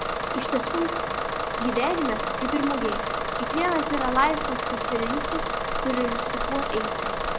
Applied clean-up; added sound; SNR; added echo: none; Bus / Engine; -1 dB; none.